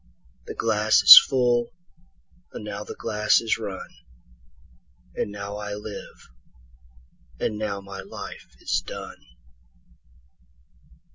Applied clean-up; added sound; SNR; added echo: none; none; none; none.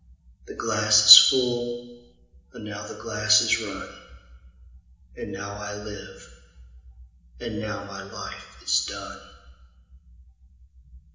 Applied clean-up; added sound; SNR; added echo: none; none; none; reverberation time 1.0 s.